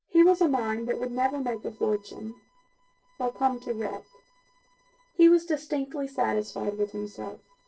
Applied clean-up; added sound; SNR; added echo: neural separator model SepFormer DNS4.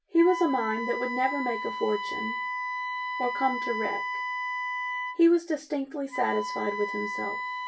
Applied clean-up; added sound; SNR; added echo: none; Wind instrument, woodwind instrument; 4 dB; reverberation time 0.2 s.